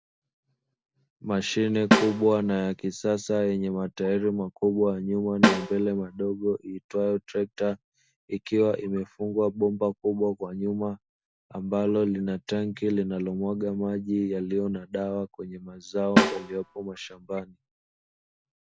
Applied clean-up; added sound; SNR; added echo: none; Snare drum; -1 dB; none.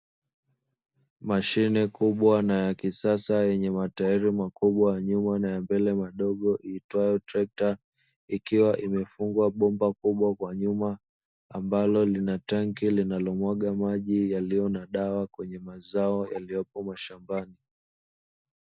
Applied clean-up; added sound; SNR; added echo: none; none; none; none.